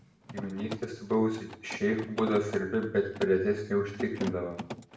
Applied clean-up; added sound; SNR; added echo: none; Mechanisms; 12 dB; reverberation time 0.7 s.